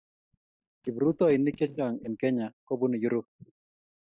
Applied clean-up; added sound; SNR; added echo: neural mask model DeepFilterNet 3.